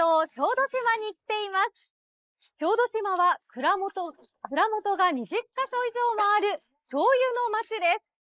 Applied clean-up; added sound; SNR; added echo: neural mask model Resemble Enhance denoiser.